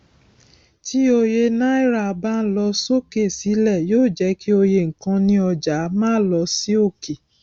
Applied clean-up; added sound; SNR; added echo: none; none; none; none.